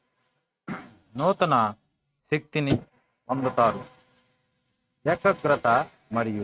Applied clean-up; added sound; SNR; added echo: neural mask model RNNoise.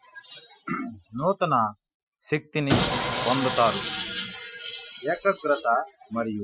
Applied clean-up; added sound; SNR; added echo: classical method Wiener filter.